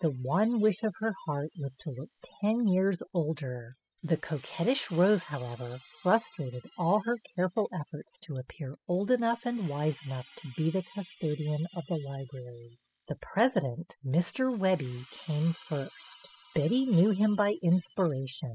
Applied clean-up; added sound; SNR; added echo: classical method spectral subtraction.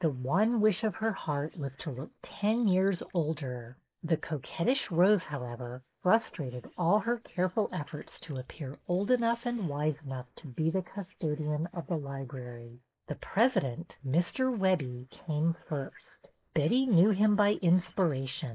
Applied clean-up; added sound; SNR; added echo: neural mask model Resemble Enhance denoiser.